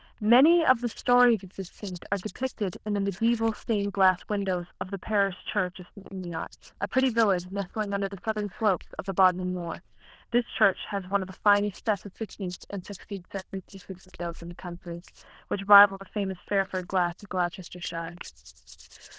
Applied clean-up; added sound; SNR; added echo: neural diffusion model UNIVERSE++.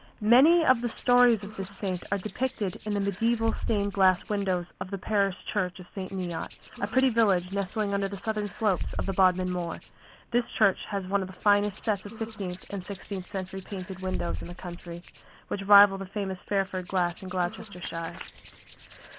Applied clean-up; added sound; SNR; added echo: none; Hands; 11 dB; none.